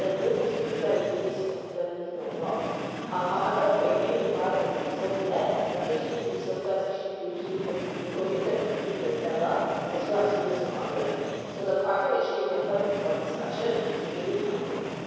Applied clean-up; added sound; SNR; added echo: none; Train; 8 dB; reverberation time 2.2 s.